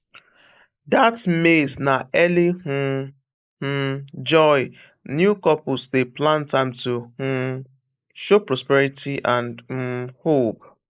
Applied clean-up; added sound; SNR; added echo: neural mask model Resemble Enhance denoiser.